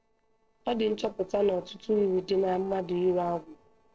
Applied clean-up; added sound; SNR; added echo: neural separator model SepFormer DNS4.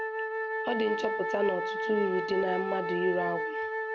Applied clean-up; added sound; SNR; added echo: none; Wind instrument, woodwind instrument; 1 dB; none.